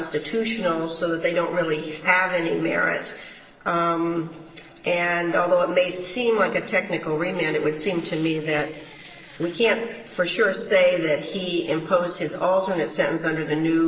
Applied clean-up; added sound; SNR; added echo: neural separator model SepFormer DNS4.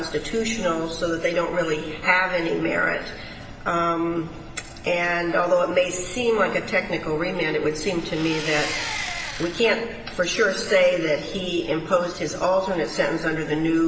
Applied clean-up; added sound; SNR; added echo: none; Engine; 9 dB; reverberation time 2.5 s.